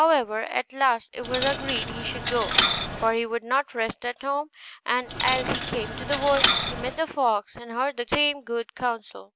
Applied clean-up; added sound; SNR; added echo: none; Coin (dropping); 0 dB; none.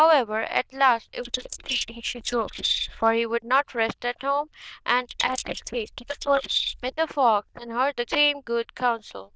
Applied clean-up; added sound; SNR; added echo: neural diffusion model UNIVERSE++.